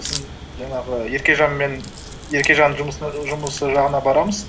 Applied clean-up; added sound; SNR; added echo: none; Crack; 14 dB; none.